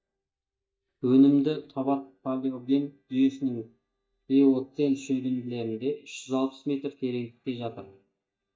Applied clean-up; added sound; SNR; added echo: neural mask model DeepFilterNet 3.